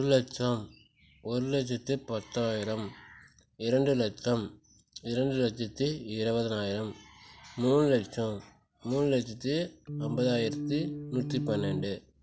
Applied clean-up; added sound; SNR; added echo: none; Organ; 4 dB; none.